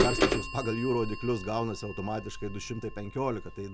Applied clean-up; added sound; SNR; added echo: none; Bird vocalization, bird call, bird song / Telephone; 1 dB; none.